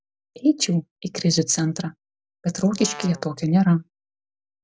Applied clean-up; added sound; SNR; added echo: none; Brass instrument; 17 dB; none.